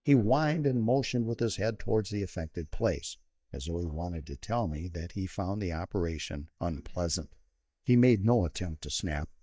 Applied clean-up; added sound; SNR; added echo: neural mask model DeepFilterNet 3.